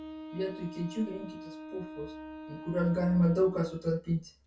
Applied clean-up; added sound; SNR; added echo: none; Wind instrument, woodwind instrument; 13 dB; reverberation time 0.2 s.